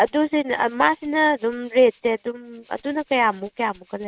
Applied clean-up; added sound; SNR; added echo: none; Rattle (instrument); 15 dB; none.